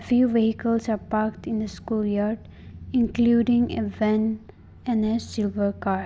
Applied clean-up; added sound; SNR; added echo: none; none; none; none.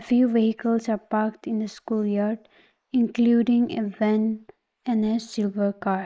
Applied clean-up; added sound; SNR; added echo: neural mask model Resemble Enhance denoiser.